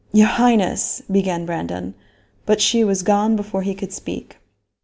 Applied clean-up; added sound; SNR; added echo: none; none; none; none.